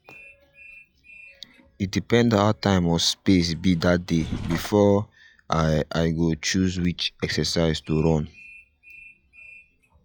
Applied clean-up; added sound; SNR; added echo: classical method log-MMSE.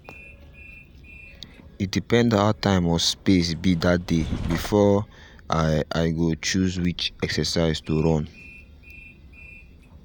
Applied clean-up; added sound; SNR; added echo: none; Train; 18 dB; none.